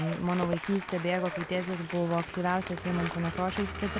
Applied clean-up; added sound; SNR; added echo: none; Vehicle + Applause / Cheering; 7 dB; none.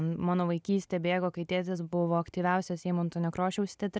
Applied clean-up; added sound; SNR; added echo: none; none; none; none.